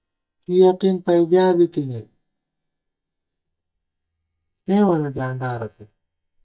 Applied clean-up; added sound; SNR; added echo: neural mask model DeepFilterNet 3.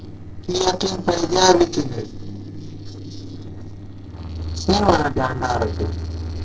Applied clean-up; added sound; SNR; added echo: neural separator model SepFormer DNS4.